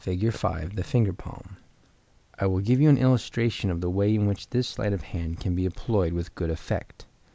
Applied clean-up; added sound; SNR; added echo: none; none; none; none.